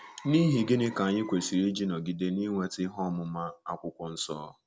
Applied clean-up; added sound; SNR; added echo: none; none; none; none.